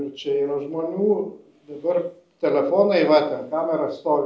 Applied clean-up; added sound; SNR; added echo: none; none; none; none.